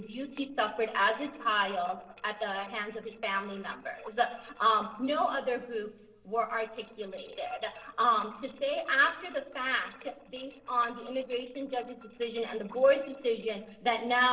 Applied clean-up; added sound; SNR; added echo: neural separator model SepFormer DNS4.